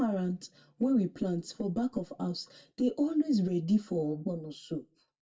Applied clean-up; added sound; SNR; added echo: none; none; none; reverberation time 0.1 s.